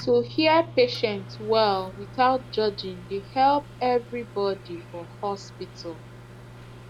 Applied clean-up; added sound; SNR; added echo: none; Microwave oven; 16 dB; none.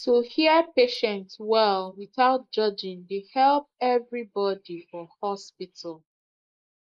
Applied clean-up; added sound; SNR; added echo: neural mask model Resemble Enhance denoiser.